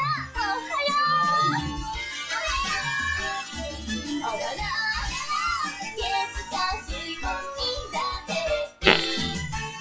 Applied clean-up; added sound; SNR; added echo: classical method WPE with log-MMSE.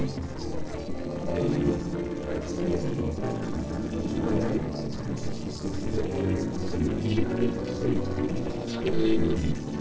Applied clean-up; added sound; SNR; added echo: neural separator model SepFormer DNS4.